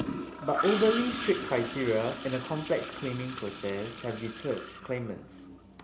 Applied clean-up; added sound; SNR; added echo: none; Toilet flush / Gurgling; 7 dB; none.